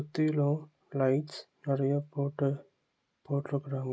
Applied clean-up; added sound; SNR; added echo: none; none; none; none.